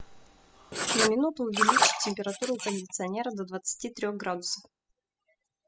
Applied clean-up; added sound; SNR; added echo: classical method spectral subtraction.